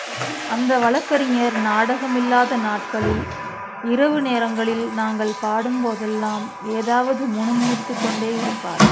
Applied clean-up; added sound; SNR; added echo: none; Water tap, faucet; 5 dB; none.